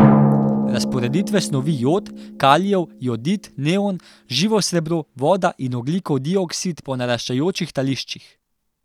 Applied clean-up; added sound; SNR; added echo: none; Drum; 3 dB; none.